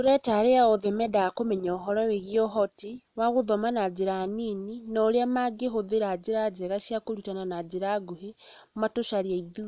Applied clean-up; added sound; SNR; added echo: none; none; none; none.